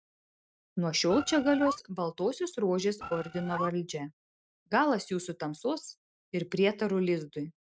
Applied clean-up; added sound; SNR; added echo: neural mask model RNNoise.